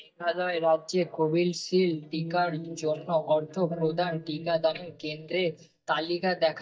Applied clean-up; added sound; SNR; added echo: neural mask model DeepFilterNet 3.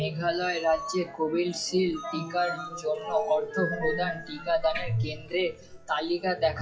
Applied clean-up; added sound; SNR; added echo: classical method WPE with log-MMSE.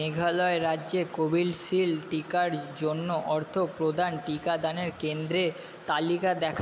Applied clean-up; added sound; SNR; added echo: none; none; none; none.